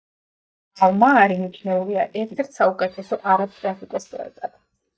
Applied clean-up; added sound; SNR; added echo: neural mask model DeepFilterNet 3.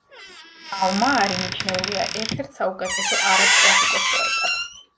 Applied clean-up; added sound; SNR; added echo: none; Squeak; -4 dB; none.